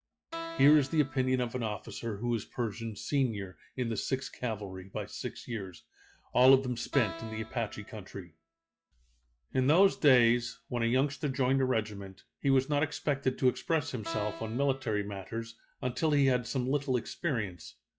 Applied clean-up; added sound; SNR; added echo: classical method log-MMSE.